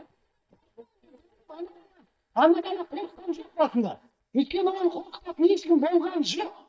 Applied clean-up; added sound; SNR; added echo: neural mask model DeepFilterNet 3.